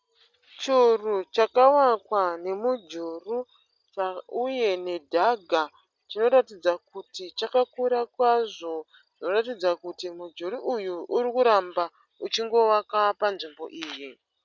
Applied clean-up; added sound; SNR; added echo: none; none; none; none.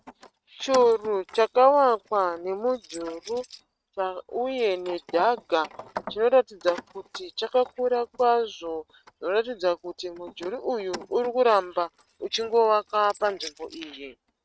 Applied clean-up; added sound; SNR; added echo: neural mask model RNNoise.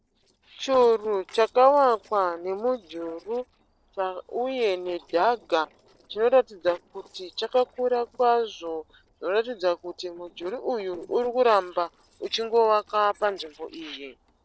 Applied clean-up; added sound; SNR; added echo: neural separator model SepFormer DNS4.